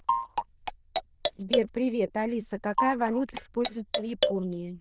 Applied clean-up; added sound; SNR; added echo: neural diffusion model UNIVERSE++.